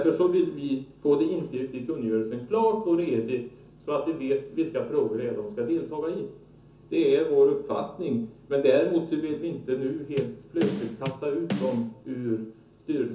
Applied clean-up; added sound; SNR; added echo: none; Bass drum / Snare drum; 7 dB; reverberation time 0.8 s.